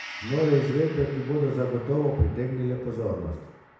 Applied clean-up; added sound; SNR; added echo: none; Gong; 18 dB; reverberation time 0.9 s.